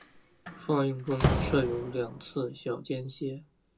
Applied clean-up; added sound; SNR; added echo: none; Slam; 3 dB; reverberation time 0.2 s.